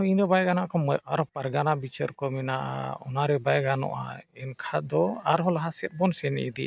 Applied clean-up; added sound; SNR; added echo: none; none; none; none.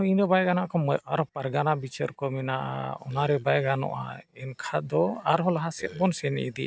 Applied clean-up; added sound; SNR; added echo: none; Burping, eructation; 18 dB; none.